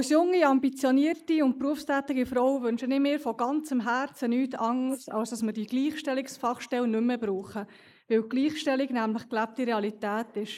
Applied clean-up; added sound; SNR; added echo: neural mask model Resemble Enhance denoiser.